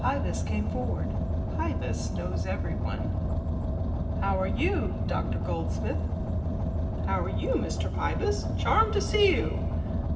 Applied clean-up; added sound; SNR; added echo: none; Car; -4 dB; reverberation time 1.0 s.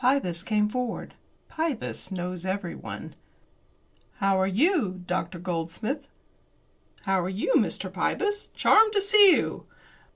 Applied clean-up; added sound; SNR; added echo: none; none; none; none.